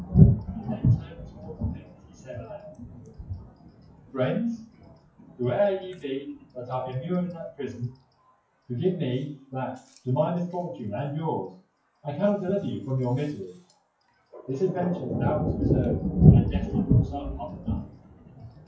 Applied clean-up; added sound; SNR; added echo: classical method WPE with log-MMSE.